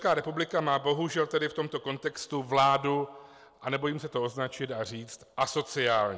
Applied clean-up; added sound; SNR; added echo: none; none; none; none.